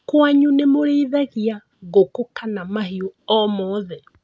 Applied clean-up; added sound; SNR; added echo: none; none; none; none.